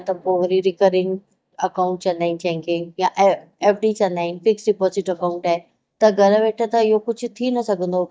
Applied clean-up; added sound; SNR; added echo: neural mask model DeepFilterNet 3.